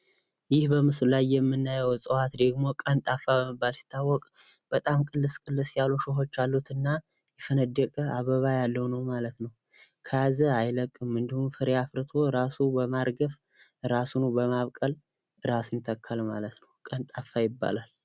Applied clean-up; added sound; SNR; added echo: none; none; none; none.